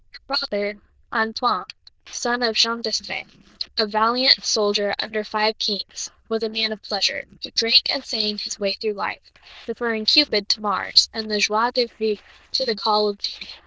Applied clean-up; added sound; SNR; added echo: neural diffusion model UNIVERSE++.